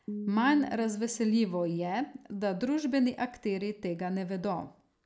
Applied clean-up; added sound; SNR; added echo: none; Piano; 15 dB; none.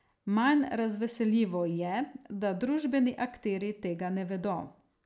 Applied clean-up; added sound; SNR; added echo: none; none; none; none.